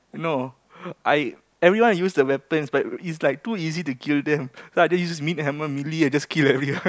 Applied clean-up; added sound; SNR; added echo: none; none; none; none.